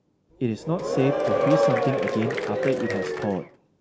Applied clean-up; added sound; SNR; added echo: none; Applause / Crowd / Cheering; -2 dB; none.